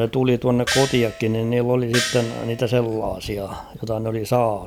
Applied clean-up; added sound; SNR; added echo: none; Gong; 7 dB; none.